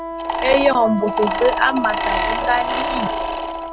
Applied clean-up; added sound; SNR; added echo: none; Wind instrument, woodwind instrument + Mechanisms; 2 dB; none.